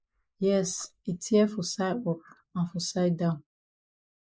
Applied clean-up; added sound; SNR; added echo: neural mask model Resemble Enhance denoiser.